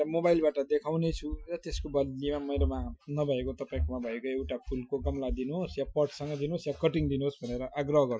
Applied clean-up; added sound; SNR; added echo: classical method Wiener filter.